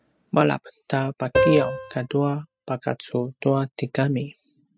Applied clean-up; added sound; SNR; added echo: classical method spectral subtraction.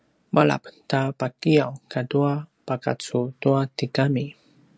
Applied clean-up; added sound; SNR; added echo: none; none; none; none.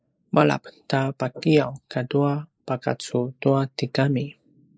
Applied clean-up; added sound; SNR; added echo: neural mask model Resemble Enhance denoiser.